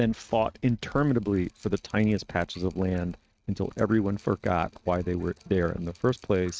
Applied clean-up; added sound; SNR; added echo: neural mask model RNNoise.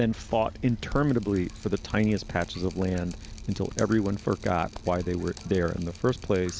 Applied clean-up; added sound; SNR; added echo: none; Drip + Hands; 14 dB; none.